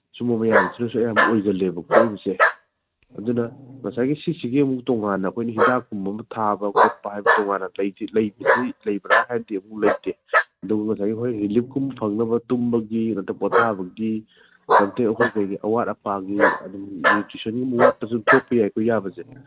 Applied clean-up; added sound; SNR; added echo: neural mask model RNNoise.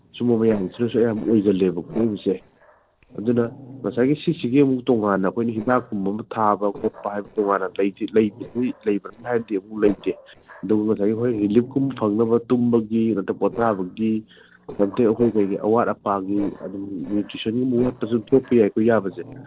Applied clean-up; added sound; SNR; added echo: neural separator model SepFormer DNS4.